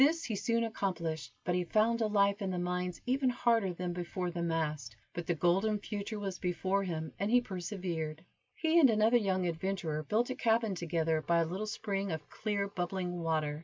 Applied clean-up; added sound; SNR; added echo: none; none; none; none.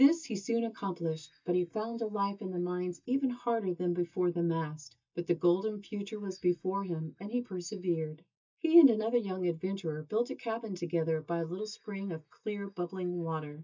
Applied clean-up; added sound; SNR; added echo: neural mask model DeepFilterNet 3.